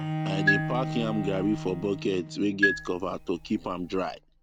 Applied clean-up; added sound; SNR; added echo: none; Marimba, xylophone + Bowed string instrument; 2 dB; none.